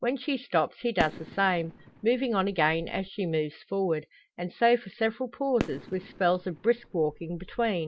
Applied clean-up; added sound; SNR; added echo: none; Fireworks; 12 dB; none.